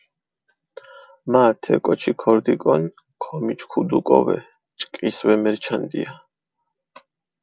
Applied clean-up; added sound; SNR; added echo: none; none; none; none.